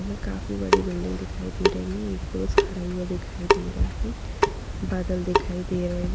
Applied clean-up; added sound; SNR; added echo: none; Drip / Sink (filling or washing) / Water tap, faucet; -4 dB; none.